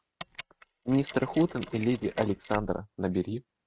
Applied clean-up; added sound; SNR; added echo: neural mask model RNNoise.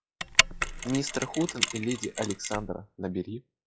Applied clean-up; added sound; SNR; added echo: classical method log-MMSE.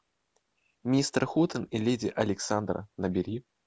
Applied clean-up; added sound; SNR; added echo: none; none; none; none.